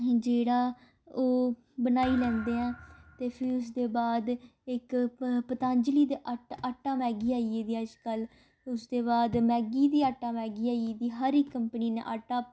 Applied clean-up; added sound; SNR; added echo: none; Thump, thud; 17 dB; none.